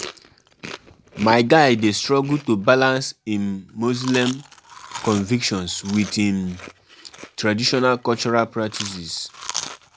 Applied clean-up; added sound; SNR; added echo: none; Chewing, mastication; 16 dB; none.